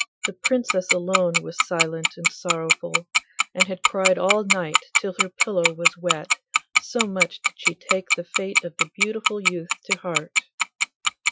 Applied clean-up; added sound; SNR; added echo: classical method Wiener filter.